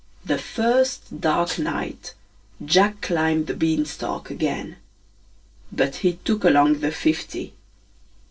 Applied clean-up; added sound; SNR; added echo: neural separator model SepFormer DNS4.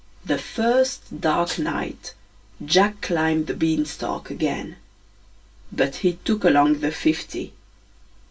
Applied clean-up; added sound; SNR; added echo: none; Rattle (instrument); 10 dB; reverberation time 0.1 s.